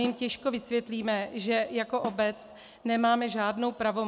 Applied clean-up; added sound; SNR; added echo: none; Snare drum; 20 dB; none.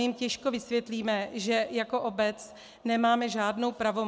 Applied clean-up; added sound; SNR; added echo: none; none; none; none.